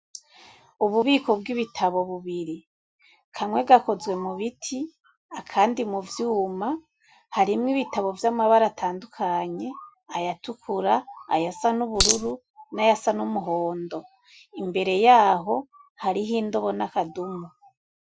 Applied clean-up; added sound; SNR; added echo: classical method Wiener filter.